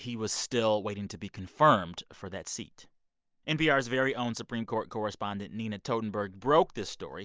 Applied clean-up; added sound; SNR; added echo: none; none; none; none.